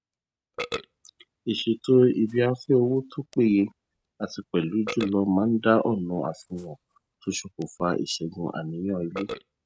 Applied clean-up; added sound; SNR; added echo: neural mask model RNNoise.